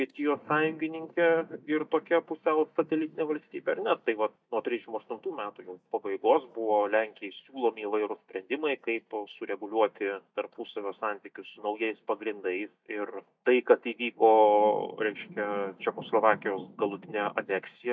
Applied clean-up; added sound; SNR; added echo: neural mask model DeepFilterNet 3.